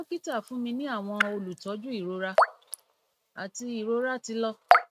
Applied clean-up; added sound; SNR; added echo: neural mask model RNNoise.